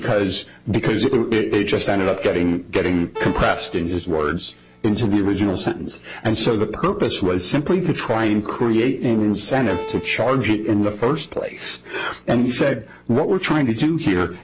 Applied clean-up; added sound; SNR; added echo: none; Keyboard (musical); 20 dB; none.